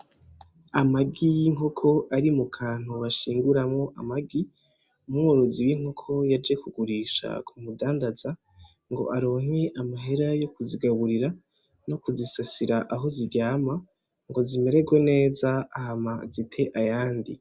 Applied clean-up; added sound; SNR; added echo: none; none; none; none.